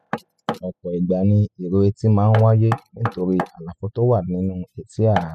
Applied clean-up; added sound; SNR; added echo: classical method spectral subtraction.